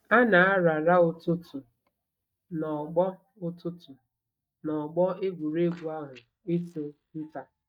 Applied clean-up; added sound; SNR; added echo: neural mask model DeepFilterNet 3.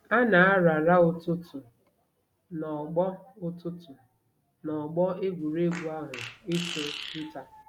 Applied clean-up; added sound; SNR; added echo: none; Fart; 12 dB; none.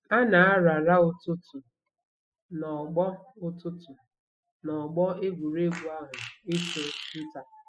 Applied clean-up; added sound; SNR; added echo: classical method spectral subtraction.